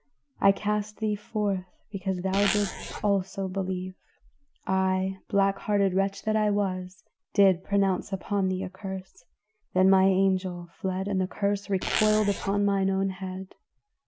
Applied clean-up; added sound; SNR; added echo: none; Zipper (clothing); 5 dB; none.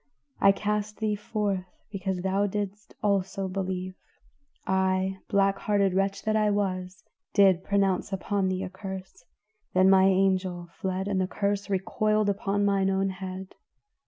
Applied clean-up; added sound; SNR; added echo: none; none; none; none.